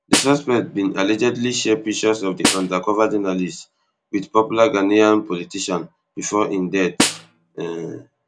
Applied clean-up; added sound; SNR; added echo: none; Snare drum; 5 dB; none.